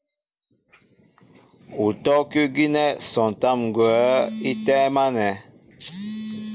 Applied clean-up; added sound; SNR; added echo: none; none; none; none.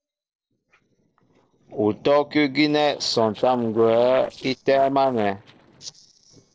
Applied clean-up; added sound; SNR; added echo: neural separator model SepFormer DNS4.